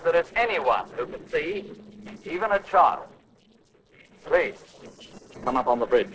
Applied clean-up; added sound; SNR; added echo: neural separator model SepFormer DNS4.